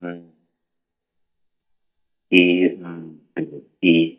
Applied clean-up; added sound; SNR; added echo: neural mask model DeepFilterNet 3.